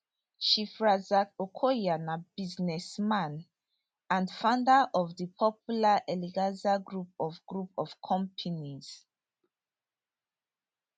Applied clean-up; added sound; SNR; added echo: none; none; none; none.